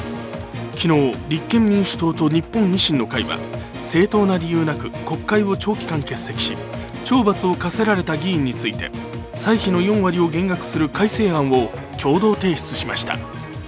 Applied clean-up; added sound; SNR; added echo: none; none; none; none.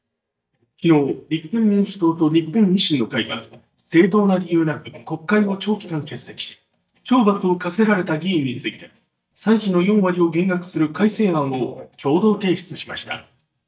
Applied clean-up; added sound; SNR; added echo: neural mask model DeepFilterNet 3.